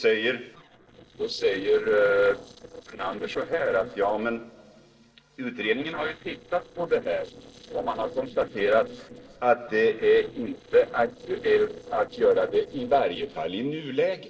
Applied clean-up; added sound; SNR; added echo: neural separator model SepFormer DNS4.